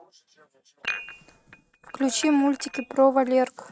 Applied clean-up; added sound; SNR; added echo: neural mask model RNNoise.